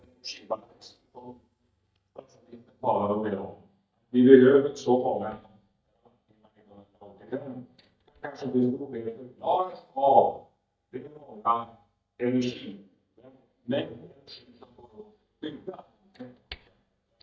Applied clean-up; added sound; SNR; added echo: neural mask model DeepFilterNet 3.